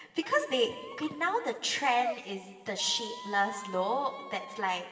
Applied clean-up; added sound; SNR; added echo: none; Squeak; 13 dB; reverberation time 2.4 s.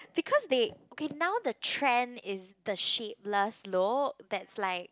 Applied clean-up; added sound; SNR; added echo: none; none; none; none.